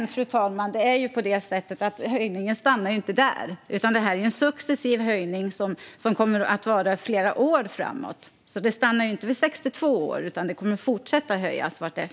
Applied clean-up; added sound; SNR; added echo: none; none; none; none.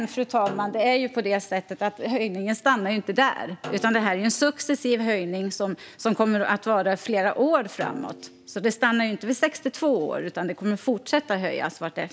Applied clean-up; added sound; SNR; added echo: none; Snare drum; 19 dB; none.